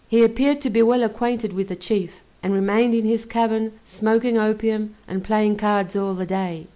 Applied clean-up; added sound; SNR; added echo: none; none; none; none.